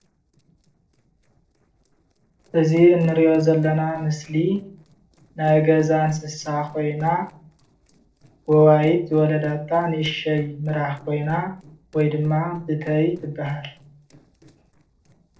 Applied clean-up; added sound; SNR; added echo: neural separator model SepFormer DNS4.